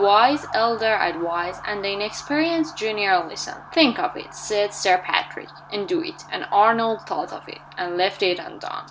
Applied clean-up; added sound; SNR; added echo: none; Motor vehicle (road) / Siren; 17 dB; none.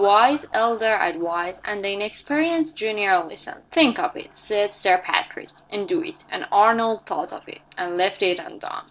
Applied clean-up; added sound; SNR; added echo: neural separator model SepFormer DNS4.